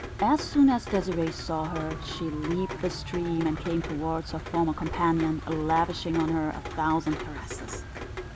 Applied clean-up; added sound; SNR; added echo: none; Rain; 9 dB; none.